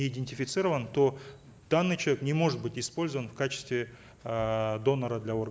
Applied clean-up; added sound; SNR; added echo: none; none; none; none.